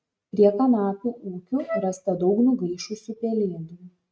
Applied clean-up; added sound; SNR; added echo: neural mask model RNNoise.